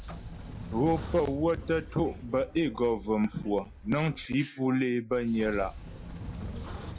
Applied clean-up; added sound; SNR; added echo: none; Sliding door / Train; 12 dB; none.